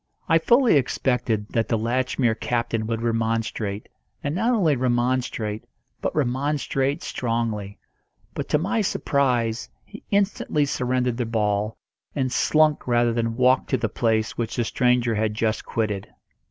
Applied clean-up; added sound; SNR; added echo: none; none; none; none.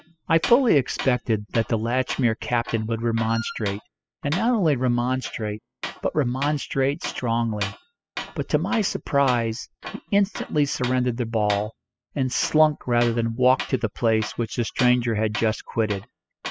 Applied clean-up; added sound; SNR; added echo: classical method spectral subtraction.